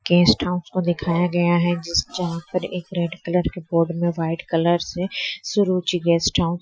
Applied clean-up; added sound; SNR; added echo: classical method Wiener filter.